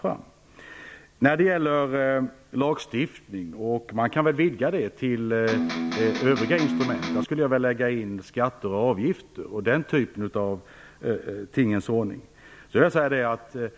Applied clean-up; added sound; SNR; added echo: none; Electric guitar; 2 dB; none.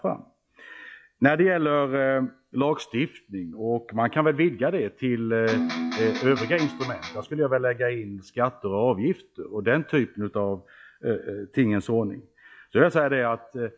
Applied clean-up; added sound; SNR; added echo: classical method log-MMSE.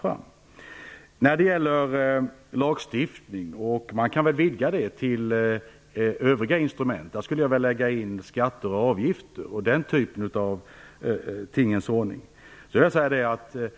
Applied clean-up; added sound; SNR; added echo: none; none; none; none.